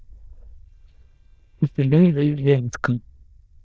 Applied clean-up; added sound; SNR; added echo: neural diffusion model UNIVERSE++.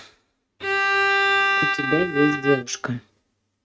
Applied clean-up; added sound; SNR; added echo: neural mask model RNNoise.